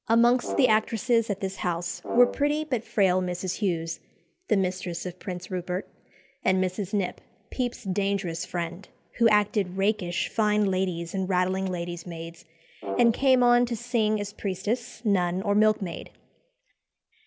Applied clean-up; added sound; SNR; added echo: none; Brass instrument; 10 dB; none.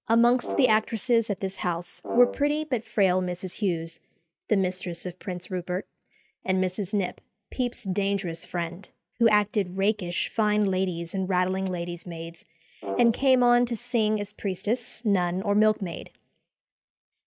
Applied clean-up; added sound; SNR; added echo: neural mask model RNNoise.